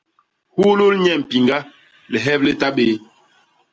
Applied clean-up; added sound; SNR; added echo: none; none; none; none.